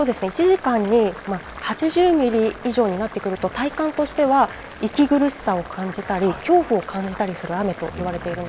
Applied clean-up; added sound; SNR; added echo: none; Boiling; 17 dB; none.